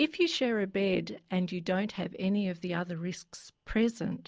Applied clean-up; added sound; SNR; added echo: none; none; none; none.